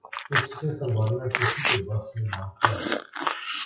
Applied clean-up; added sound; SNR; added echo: classical method WPE with log-MMSE.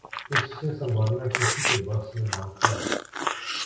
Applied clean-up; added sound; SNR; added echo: none; Chewing, mastication; 0 dB; reverberation time 0.6 s.